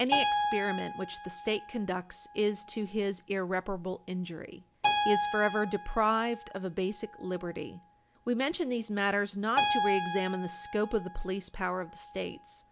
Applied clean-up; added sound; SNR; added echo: none; Keyboard (musical); 3 dB; none.